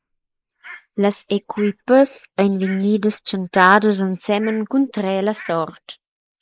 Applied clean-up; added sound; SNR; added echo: neural mask model Resemble Enhance denoiser.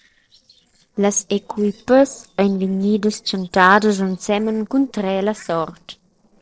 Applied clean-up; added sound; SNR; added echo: neural separator model SepFormer DNS4.